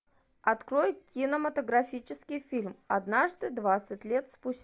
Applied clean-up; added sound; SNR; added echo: none; none; none; none.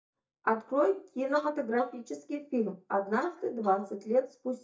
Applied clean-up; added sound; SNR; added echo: neural mask model DeepFilterNet 3.